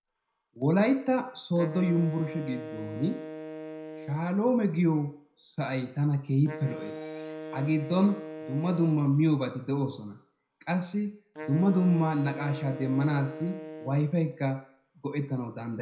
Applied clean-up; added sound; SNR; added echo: none; Wind instrument, woodwind instrument; 14 dB; reverberation time 0.4 s.